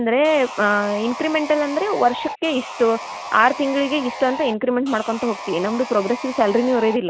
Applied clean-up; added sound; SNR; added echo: none; Sawing; 12 dB; none.